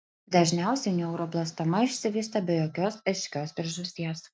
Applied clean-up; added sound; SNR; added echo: none; none; none; none.